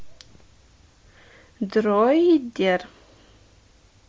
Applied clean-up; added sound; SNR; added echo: none; none; none; none.